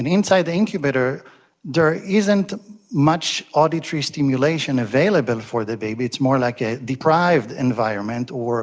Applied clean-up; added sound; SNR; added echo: none; none; none; none.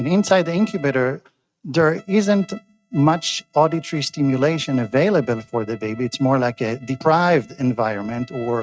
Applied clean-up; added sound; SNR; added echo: neural mask model RNNoise.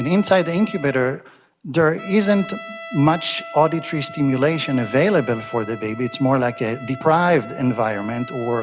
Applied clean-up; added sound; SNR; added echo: none; Trumpet; 16 dB; none.